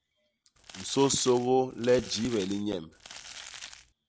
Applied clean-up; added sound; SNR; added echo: none; Crumpling, crinkling; 16 dB; none.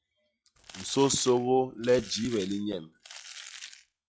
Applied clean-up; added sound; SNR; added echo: classical method log-MMSE.